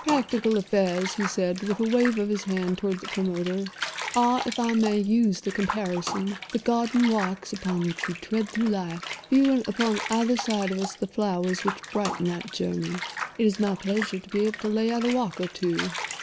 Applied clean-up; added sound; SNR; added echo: none; Bathtub (filling or washing) / Water; 10 dB; none.